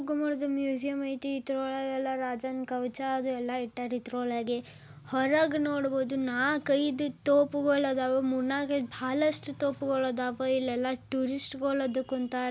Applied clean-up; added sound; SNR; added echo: none; none; none; none.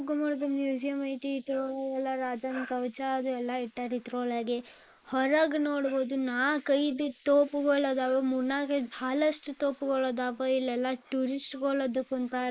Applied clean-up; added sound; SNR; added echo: neural mask model Resemble Enhance denoiser.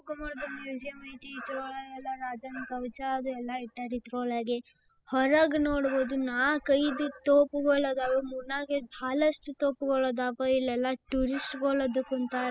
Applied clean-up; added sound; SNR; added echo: classical method spectral subtraction.